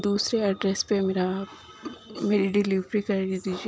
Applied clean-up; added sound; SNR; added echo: none; none; none; none.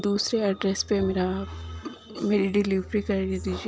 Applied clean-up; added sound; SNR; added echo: none; Bowed string instrument + Bowed string instrument; 14 dB; none.